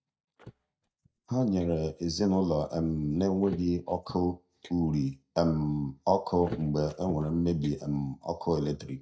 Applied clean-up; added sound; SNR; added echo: neural mask model DeepFilterNet 3.